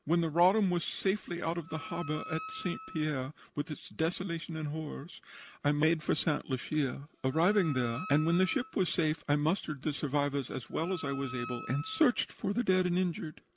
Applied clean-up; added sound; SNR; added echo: none; Wind instrument, woodwind instrument; 16 dB; none.